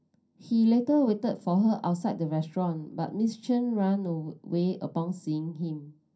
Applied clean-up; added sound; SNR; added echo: none; none; none; reverberation time 0.3 s.